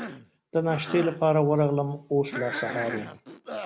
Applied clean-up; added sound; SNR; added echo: none; Cough; 11 dB; none.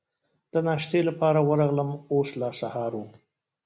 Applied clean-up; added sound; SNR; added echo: none; none; none; none.